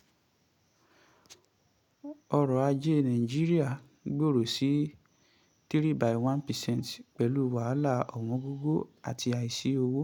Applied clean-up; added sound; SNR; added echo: none; none; none; none.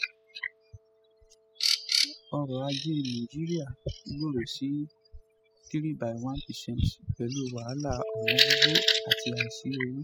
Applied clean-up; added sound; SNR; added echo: classical method spectral subtraction.